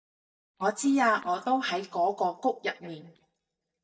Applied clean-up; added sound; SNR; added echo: neural mask model DeepFilterNet 3.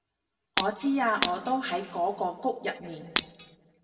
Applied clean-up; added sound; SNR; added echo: none; Shatter; 0 dB; reverberation time 1.4 s.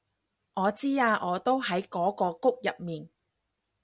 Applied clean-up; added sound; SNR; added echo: none; none; none; none.